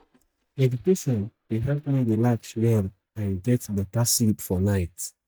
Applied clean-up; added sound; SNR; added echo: neural mask model DeepFilterNet 3.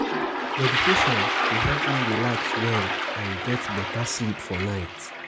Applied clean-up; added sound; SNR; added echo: none; Toilet flush; -3 dB; none.